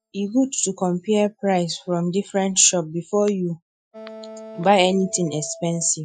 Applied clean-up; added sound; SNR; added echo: classical method Wiener filter.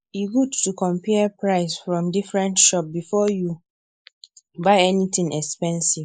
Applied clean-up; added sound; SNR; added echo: neural mask model Resemble Enhance denoiser.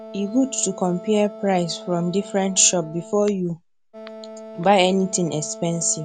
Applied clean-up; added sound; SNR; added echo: none; Wind instrument, woodwind instrument; 16 dB; none.